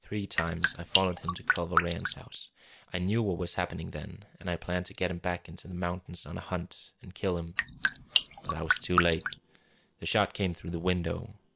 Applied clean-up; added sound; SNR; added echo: none; Drip; -3 dB; none.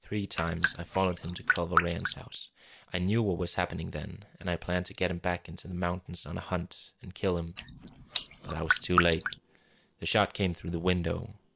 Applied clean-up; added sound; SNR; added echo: neural mask model Resemble Enhance denoiser.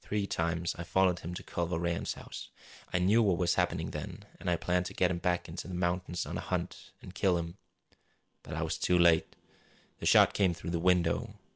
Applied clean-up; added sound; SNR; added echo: none; none; none; none.